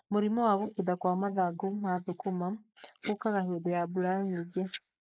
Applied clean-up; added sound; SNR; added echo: neural mask model Resemble Enhance denoiser.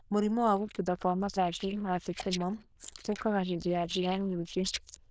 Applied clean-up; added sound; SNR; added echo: neural diffusion model UNIVERSE++.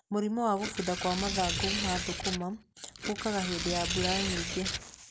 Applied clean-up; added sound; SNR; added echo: none; Tearing; 2 dB; none.